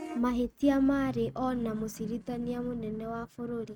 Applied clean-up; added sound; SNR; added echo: neural mask model RNNoise.